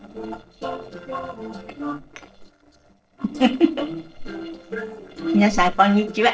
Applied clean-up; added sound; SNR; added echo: neural separator model SepFormer DNS4.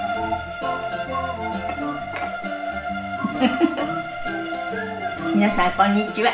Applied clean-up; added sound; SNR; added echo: none; Bowed string instrument; 4 dB; reverberation time 0.7 s.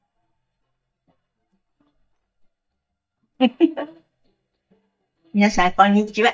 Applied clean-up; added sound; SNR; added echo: neural mask model DeepFilterNet 3.